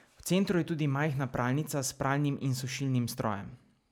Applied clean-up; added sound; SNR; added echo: none; none; none; none.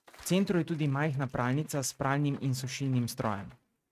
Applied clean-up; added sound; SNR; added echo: neural mask model RNNoise.